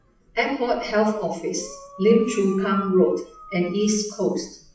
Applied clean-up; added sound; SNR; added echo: classical method WPE with log-MMSE.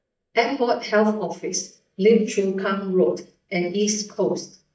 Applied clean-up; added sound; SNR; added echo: neural mask model DeepFilterNet 3.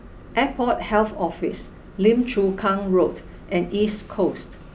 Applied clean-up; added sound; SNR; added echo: none; none; none; none.